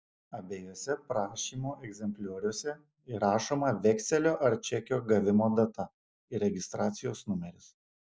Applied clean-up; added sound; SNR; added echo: none; none; none; none.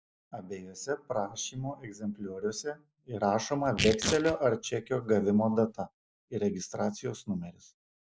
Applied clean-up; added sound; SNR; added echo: none; Tearing; 6 dB; none.